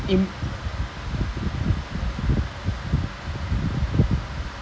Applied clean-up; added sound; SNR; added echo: none; none; none; none.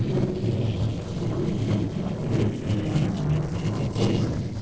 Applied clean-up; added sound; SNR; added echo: neural separator model SepFormer DNS4.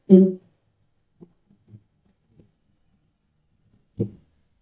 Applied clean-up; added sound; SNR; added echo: neural mask model DeepFilterNet 3.